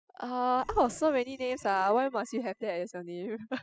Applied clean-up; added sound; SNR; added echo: classical method spectral subtraction.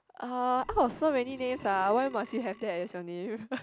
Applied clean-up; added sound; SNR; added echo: none; Burping, eructation; 18 dB; none.